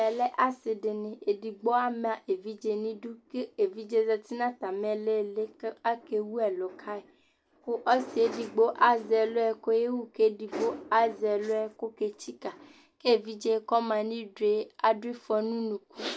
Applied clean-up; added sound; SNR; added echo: none; none; none; none.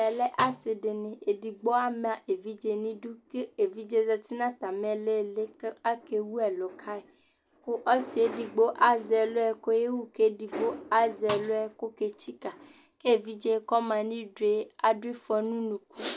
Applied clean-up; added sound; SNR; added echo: none; Snare drum; 12 dB; none.